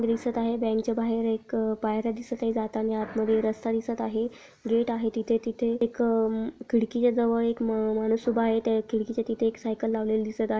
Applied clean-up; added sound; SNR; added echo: none; none; none; none.